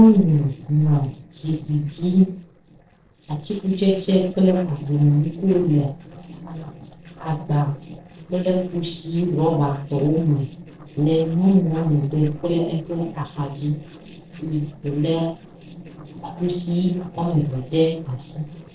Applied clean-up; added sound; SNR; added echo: neural separator model SepFormer DNS4.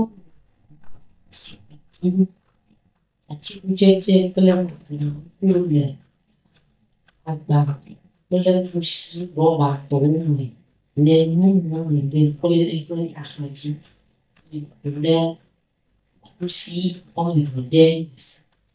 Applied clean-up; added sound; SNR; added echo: neural mask model DeepFilterNet 3.